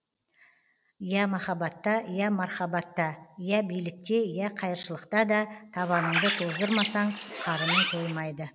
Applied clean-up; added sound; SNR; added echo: none; Bird; 1 dB; none.